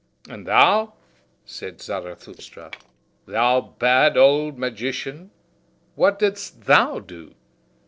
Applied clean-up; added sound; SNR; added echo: neural separator model SepFormer DNS4.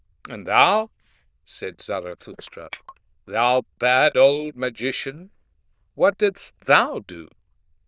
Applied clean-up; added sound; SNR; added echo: neural diffusion model UNIVERSE++.